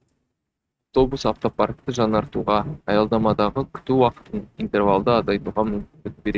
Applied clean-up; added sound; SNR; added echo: neural mask model RNNoise.